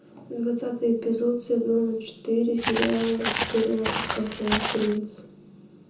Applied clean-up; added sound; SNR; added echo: none; Walk, footsteps; 2 dB; reverberation time 0.6 s.